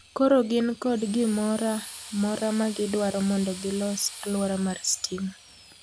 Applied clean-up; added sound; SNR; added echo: none; Drill; 14 dB; none.